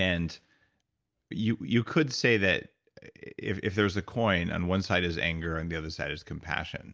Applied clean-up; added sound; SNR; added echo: none; none; none; none.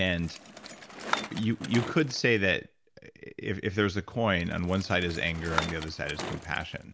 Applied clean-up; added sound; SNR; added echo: none; Bicycle; 10 dB; none.